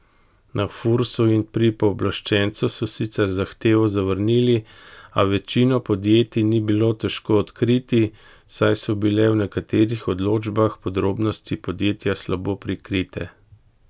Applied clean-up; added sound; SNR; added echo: none; none; none; none.